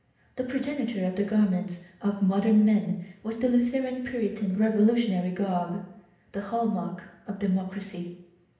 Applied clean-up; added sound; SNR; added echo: none; none; none; reverberation time 0.8 s.